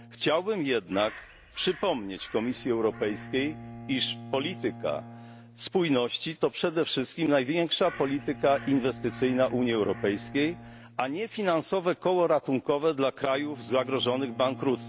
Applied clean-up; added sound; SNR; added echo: none; Crow + Bowed string instrument; 16 dB; none.